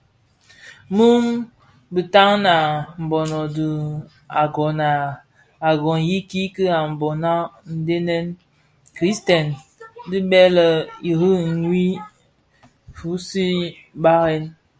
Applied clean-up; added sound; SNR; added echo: none; none; none; none.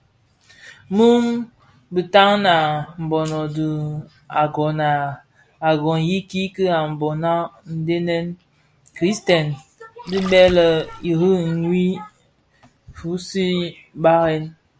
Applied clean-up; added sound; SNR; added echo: none; Splash, splatter; 14 dB; none.